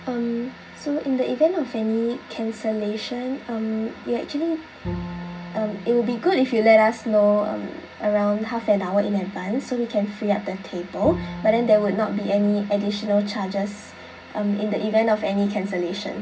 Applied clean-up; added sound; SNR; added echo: none; Bowed string instrument; 17 dB; reverberation time 0.4 s.